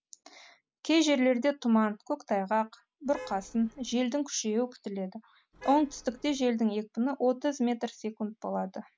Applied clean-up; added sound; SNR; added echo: none; Traffic noise, roadway noise / Vehicle horn, car horn, honking; 17 dB; none.